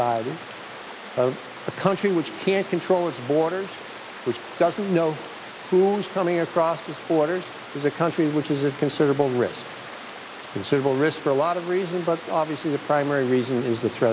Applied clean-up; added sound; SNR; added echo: none; Water; 14 dB; none.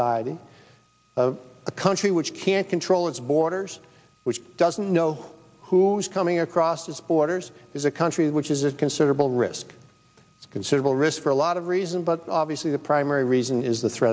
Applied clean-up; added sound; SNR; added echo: none; none; none; none.